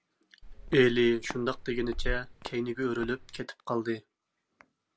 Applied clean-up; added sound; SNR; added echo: none; Walk, footsteps; 7 dB; none.